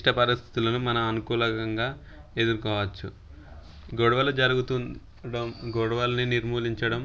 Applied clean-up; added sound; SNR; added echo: none; none; none; none.